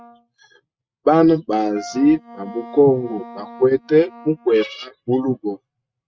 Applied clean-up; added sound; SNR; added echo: neural mask model RNNoise.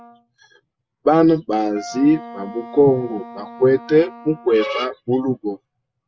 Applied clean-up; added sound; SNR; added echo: none; Wind instrument, woodwind instrument; 20 dB; none.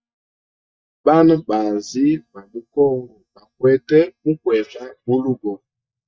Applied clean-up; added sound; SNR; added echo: neural mask model DeepFilterNet 3.